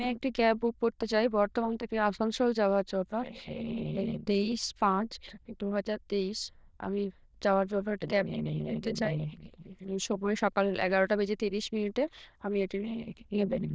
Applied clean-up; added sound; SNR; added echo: neural diffusion model UNIVERSE++.